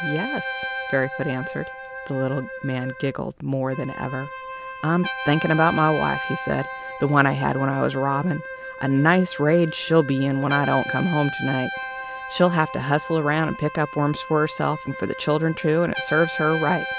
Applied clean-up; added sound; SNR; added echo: none; Wind instrument, woodwind instrument + Trumpet; 9 dB; none.